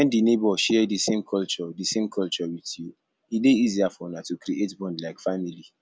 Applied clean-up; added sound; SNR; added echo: none; none; none; none.